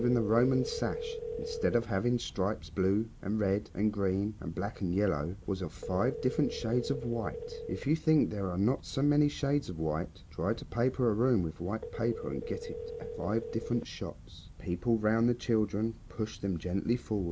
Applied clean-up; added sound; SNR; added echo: none; Telephone; 11 dB; none.